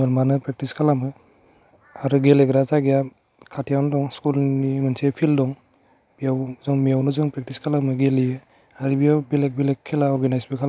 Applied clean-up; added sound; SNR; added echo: none; none; none; none.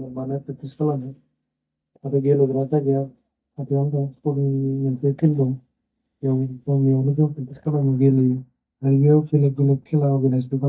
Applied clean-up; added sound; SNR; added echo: neural mask model DeepFilterNet 3.